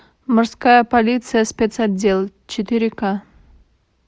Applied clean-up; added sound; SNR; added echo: none; none; none; none.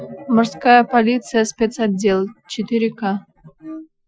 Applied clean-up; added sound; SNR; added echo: classical method Wiener filter.